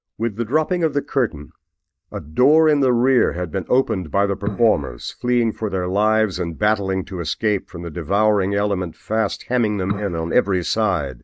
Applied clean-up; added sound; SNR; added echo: neural mask model DeepFilterNet 3.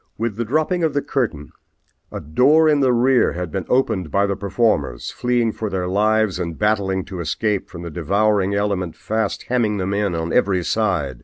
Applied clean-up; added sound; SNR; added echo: none; none; none; none.